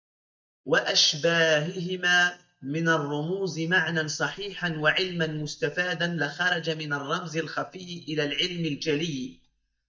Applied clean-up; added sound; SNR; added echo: neural mask model DeepFilterNet 3.